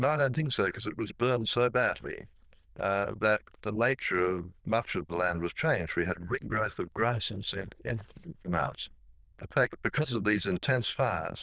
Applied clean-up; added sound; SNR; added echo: neural diffusion model UNIVERSE++.